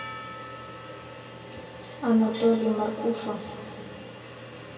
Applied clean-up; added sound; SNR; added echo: none; Percussion; 18 dB; reverberation time 2.6 s.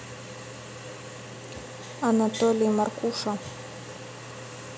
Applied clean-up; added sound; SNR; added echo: none; none; none; none.